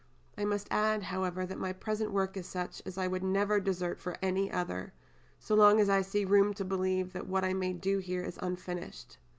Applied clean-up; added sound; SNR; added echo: none; none; none; none.